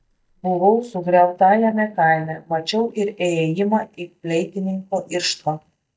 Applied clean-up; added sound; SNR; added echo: neural mask model DeepFilterNet 3.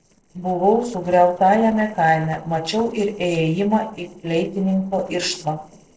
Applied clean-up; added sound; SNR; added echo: neural separator model SepFormer DNS4.